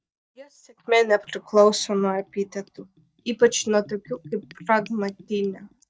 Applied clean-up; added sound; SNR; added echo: neural mask model DeepFilterNet 3.